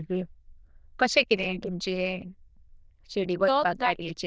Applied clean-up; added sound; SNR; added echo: neural diffusion model UNIVERSE++.